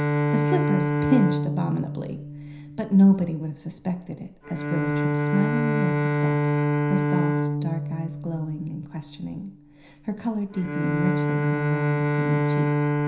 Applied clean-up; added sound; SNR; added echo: none; Bowed string instrument; -2 dB; reverberation time 0.5 s.